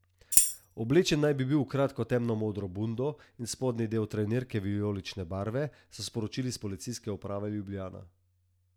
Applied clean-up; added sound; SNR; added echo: none; Tambourine; -4 dB; none.